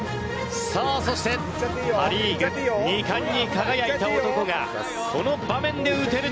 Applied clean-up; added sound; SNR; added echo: none; Wind instrument, woodwind instrument; 16 dB; none.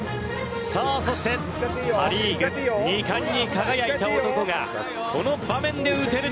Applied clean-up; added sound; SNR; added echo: none; none; none; none.